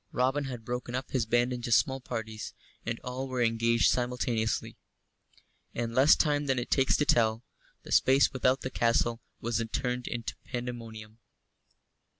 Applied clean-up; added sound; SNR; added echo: none; none; none; none.